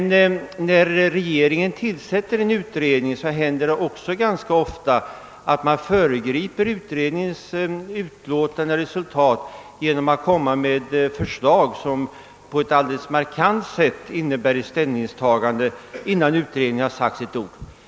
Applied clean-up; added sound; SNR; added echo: none; none; none; none.